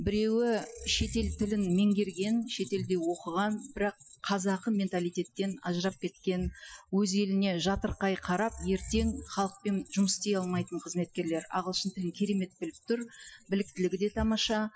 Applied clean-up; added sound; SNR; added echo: classical method Wiener filter.